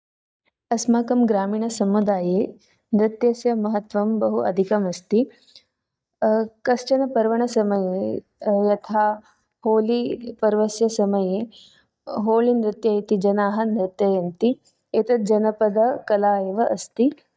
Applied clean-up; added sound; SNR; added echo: neural mask model DeepFilterNet 3.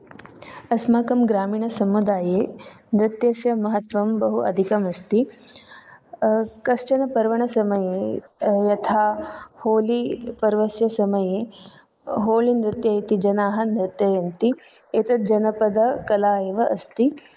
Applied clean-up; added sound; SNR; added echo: neural mask model Resemble Enhance denoiser.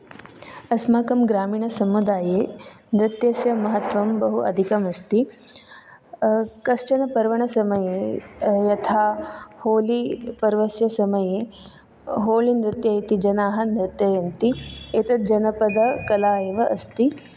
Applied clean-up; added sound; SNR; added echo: none; Ringtone / Bell; 16 dB; none.